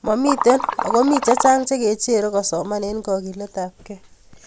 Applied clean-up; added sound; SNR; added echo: none; Liquid; 3 dB; none.